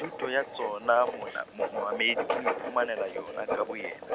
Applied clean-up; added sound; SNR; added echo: none; Writing; 3 dB; none.